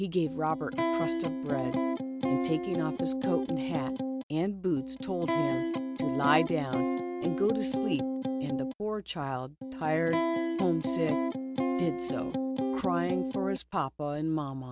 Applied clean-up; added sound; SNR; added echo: none; Electric guitar; -1 dB; none.